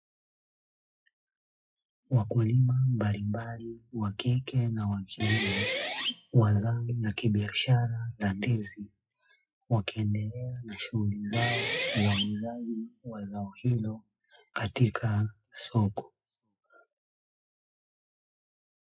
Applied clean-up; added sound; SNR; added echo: classical method WPE with log-MMSE.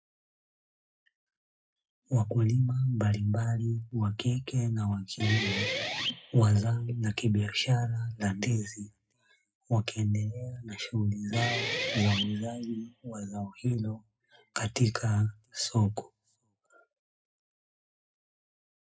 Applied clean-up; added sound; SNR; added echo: none; Guitar; 5 dB; reverberation time 0.2 s.